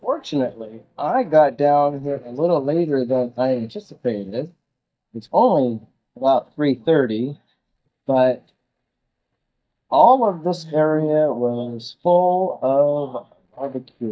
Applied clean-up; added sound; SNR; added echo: neural mask model DeepFilterNet 3.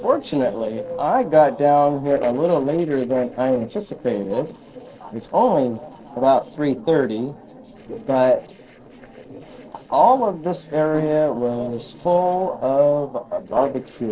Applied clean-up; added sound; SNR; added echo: neural separator model SepFormer DNS4.